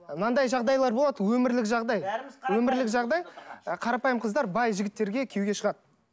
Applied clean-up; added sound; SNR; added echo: none; none; none; none.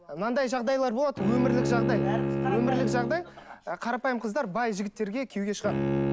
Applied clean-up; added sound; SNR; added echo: none; Bowed string instrument; 2 dB; none.